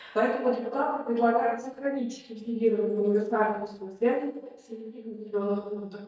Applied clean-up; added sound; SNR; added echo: neural mask model DeepFilterNet 3.